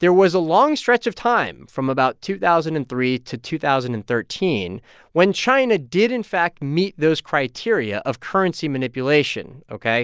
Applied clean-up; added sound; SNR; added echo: none; none; none; none.